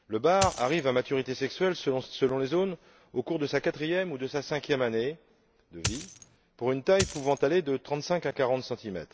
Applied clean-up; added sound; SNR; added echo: none; Coin (dropping); 6 dB; none.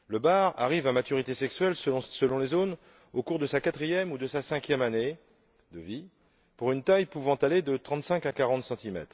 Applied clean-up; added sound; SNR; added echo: none; none; none; none.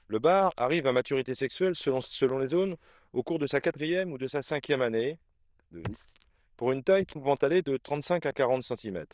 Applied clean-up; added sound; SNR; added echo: neural diffusion model UNIVERSE++.